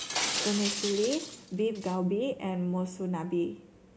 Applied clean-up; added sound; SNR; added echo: none; Shatter; 6 dB; none.